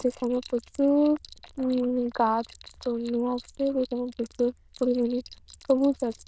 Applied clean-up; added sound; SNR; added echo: neural diffusion model UNIVERSE++.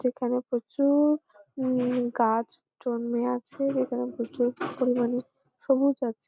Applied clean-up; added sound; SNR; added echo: none; none; none; none.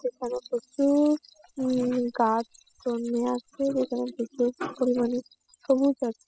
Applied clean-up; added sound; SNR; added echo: classical method spectral subtraction.